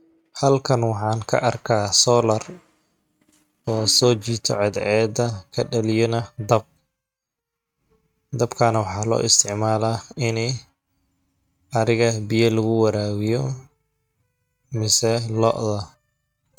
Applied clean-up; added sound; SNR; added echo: neural mask model RNNoise.